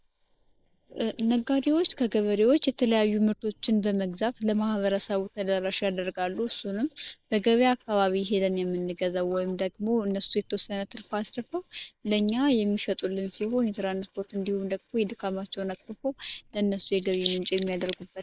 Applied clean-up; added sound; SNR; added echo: neural mask model Resemble Enhance denoiser.